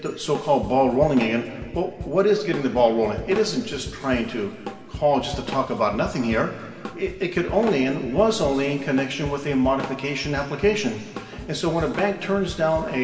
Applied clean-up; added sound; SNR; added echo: none; Drum kit; 14 dB; reverberation time 2.1 s.